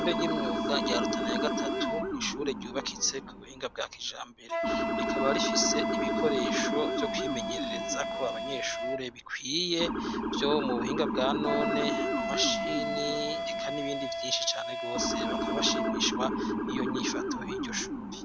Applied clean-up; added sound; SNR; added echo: none; Motor vehicle (road) / Siren + Wind instrument, woodwind instrument; -2 dB; none.